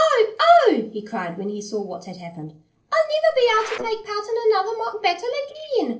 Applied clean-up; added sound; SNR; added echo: neural separator model SepFormer DNS4.